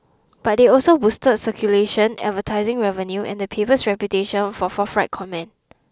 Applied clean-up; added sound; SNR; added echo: none; none; none; none.